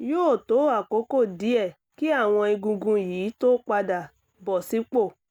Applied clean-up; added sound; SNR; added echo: none; none; none; none.